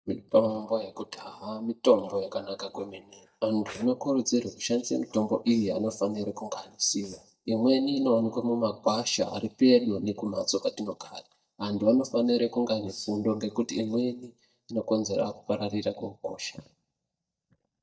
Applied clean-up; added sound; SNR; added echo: neural mask model DeepFilterNet 3.